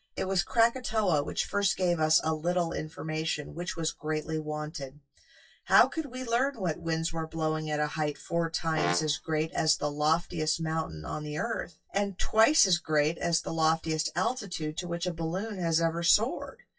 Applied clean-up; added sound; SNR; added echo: classical method WPE with log-MMSE.